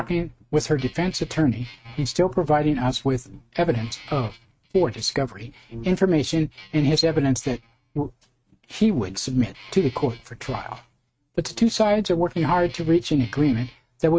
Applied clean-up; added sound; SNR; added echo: neural mask model RNNoise.